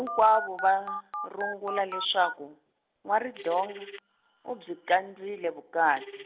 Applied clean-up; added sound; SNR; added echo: none; Telephone; 11 dB; none.